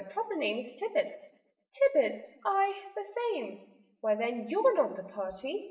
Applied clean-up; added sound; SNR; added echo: none; none; none; reverberation time 0.8 s.